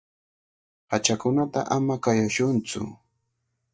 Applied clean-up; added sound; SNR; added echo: neural mask model DeepFilterNet 3.